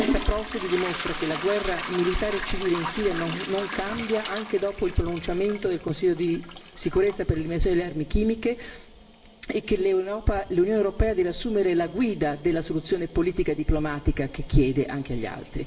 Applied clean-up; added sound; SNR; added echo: none; Trickle, dribble / Toilet flush / Hiss; 11 dB; reverberation time 1.3 s.